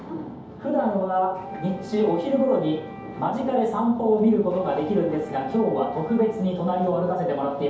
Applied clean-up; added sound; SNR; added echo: none; Wind instrument, woodwind instrument; 19 dB; reverberation time 0.8 s.